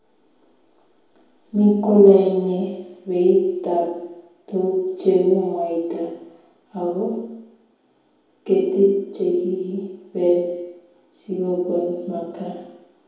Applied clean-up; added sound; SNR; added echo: none; none; none; reverberation time 2.0 s.